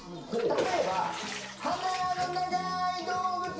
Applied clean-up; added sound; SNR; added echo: none; Bathtub (filling or washing); 9 dB; reverberation time 0.6 s.